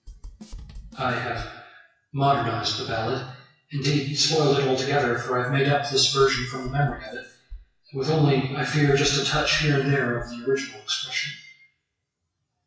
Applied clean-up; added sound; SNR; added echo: classical method WPE with log-MMSE.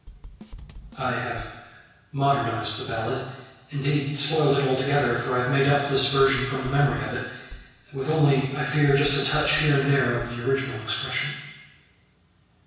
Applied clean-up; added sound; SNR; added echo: none; Drum / Drum kit; 18 dB; reverberation time 1.1 s.